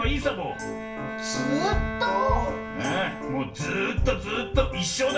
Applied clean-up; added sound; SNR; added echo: none; Bowed string instrument; 10 dB; reverberation time 0.3 s.